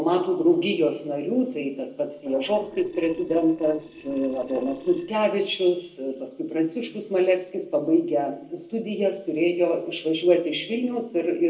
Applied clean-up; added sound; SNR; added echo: neural separator model SepFormer DNS4.